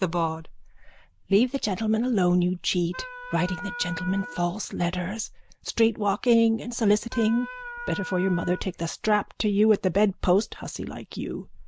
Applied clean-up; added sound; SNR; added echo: none; Wind instrument, woodwind instrument; 12 dB; none.